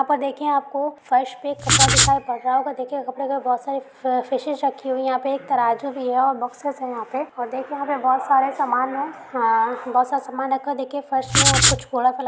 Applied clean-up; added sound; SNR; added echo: none; Writing; -5 dB; none.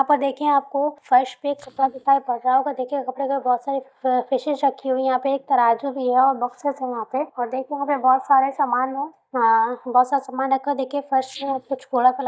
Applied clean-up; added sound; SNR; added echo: neural mask model DeepFilterNet 3.